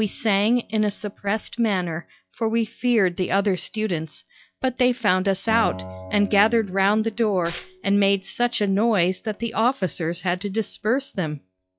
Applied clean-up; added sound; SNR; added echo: classical method log-MMSE.